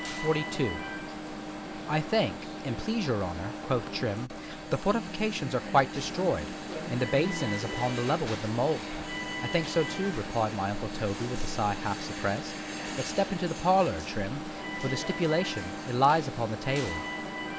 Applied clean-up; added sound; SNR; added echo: none; Alarm; 7 dB; none.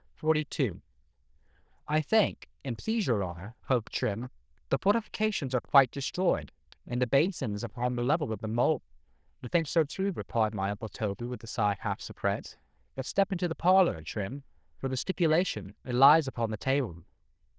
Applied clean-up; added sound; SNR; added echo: neural diffusion model UNIVERSE++.